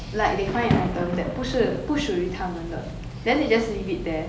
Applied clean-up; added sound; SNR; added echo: none; Thunder / Rain; 7 dB; none.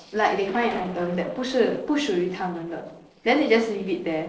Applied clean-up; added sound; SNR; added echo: neural separator model SepFormer DNS4.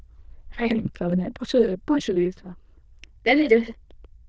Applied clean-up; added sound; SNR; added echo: neural diffusion model UNIVERSE++.